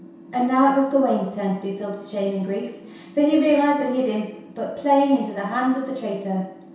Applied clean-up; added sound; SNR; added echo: none; none; none; reverberation time 0.7 s.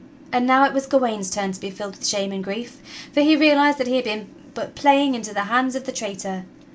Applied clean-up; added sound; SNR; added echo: none; none; none; none.